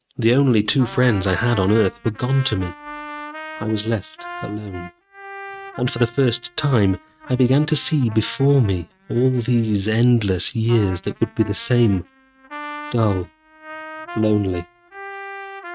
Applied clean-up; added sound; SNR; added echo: neural mask model RNNoise.